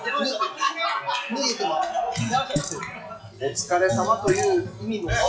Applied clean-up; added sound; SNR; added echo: classical method WPE with log-MMSE.